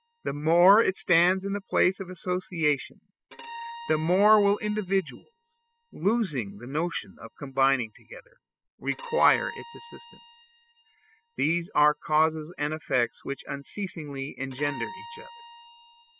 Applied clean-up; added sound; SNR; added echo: classical method spectral subtraction.